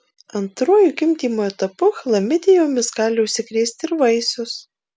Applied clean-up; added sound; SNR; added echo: none; none; none; none.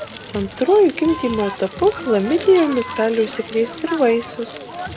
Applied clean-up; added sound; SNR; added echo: none; Crackle; 12 dB; none.